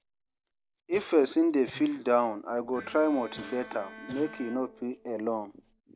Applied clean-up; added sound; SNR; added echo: none; Bowed string instrument + Cough; 18 dB; none.